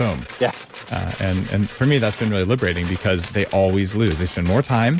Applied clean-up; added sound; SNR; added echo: none; Printer + Tools; 16 dB; none.